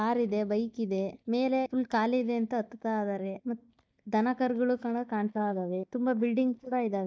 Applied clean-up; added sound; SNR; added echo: neural mask model DeepFilterNet 3.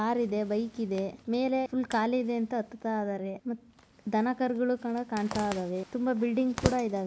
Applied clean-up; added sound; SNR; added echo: none; Zipper (clothing); 12 dB; none.